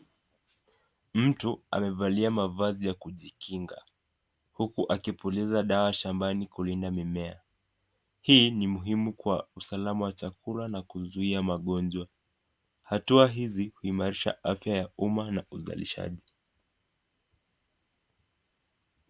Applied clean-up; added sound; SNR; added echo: none; none; none; none.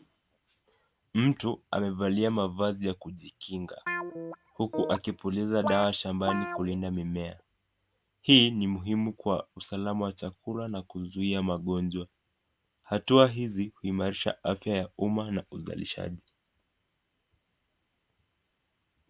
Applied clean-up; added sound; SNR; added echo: none; Guitar; 6 dB; none.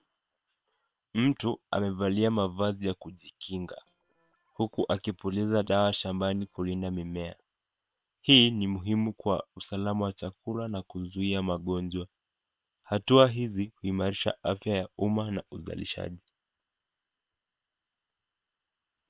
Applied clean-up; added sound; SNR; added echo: neural separator model SepFormer WHAM!.